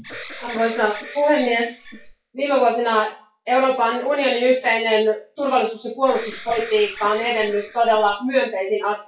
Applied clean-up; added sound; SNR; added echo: classical method WPE with log-MMSE.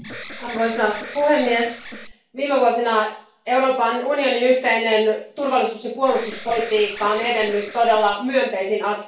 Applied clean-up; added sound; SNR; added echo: none; Alarm; 15 dB; reverberation time 0.4 s.